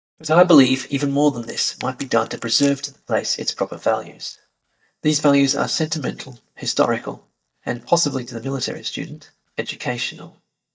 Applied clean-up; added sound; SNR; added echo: neural mask model DeepFilterNet 3.